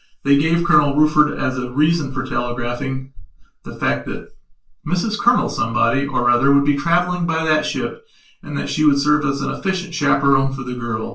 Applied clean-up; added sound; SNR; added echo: none; none; none; reverberation time 0.2 s.